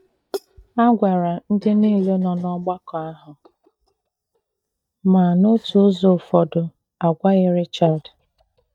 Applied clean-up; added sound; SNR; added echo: neural mask model DeepFilterNet 3.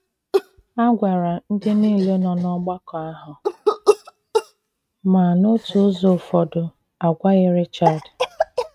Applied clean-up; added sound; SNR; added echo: neural mask model RNNoise.